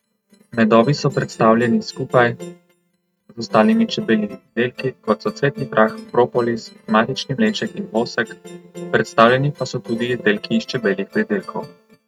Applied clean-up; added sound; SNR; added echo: neural mask model RNNoise.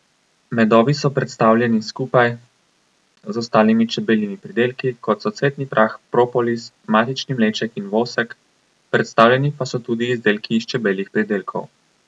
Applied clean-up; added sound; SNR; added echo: none; none; none; none.